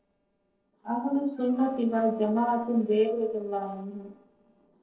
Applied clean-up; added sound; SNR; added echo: neural separator model SepFormer DNS4.